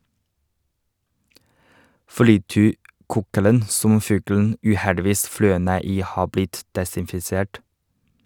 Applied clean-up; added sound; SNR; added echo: none; none; none; none.